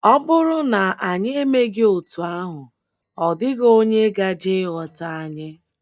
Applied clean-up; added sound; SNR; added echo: neural mask model DeepFilterNet 3.